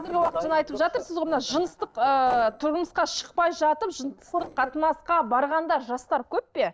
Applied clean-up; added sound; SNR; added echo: neural separator model SepFormer DNS4.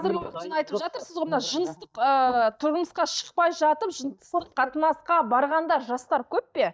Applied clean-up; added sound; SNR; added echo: neural mask model DeepFilterNet 3.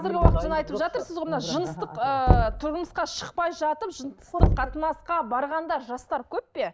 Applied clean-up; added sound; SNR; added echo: none; Knock; 0 dB; none.